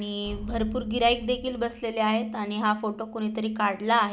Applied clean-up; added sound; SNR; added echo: none; Boom; 13 dB; none.